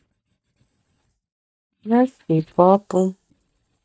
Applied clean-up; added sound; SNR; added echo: neural mask model DeepFilterNet 3.